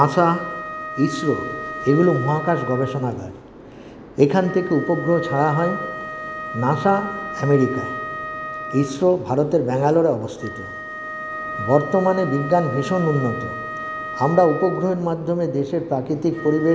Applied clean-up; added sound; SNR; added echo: none; Wind instrument, woodwind instrument; 11 dB; none.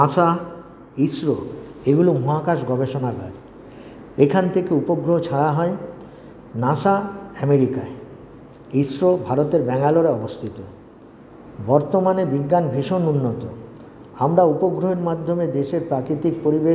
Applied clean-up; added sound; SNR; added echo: none; none; none; none.